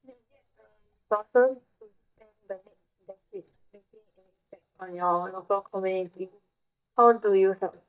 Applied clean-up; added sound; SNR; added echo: neural mask model DeepFilterNet 3.